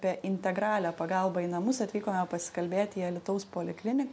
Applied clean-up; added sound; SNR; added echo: none; none; none; none.